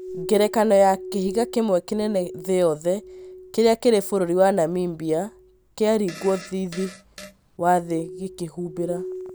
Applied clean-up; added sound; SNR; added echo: none; Fart + Glass; 16 dB; none.